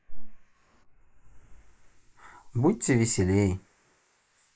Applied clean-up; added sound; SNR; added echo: neural mask model Resemble Enhance denoiser.